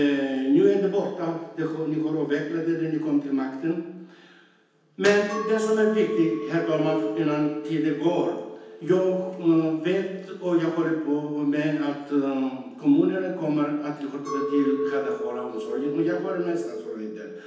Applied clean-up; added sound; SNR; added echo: none; Chink, clink; 10 dB; reverberation time 0.9 s.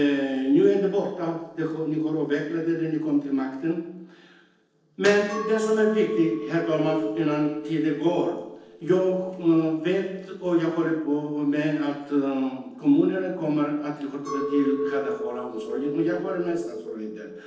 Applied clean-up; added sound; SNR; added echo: neural separator model SepFormer DNS4.